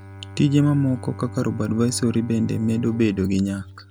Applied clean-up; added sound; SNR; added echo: none; Bowed string instrument; 15 dB; none.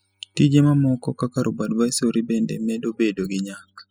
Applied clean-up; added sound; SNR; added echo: classical method spectral subtraction.